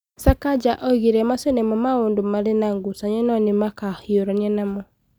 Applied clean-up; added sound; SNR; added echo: none; none; none; none.